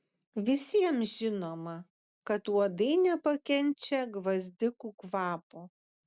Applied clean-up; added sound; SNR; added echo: none; none; none; none.